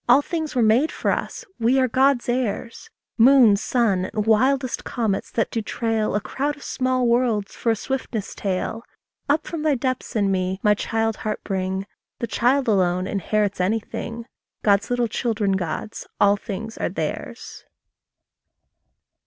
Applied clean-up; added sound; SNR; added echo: none; none; none; none.